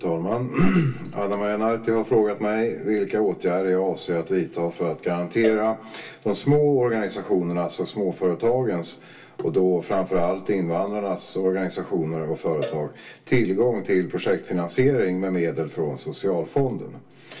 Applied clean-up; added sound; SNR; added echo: none; Cowbell; 16 dB; reverberation time 0.1 s.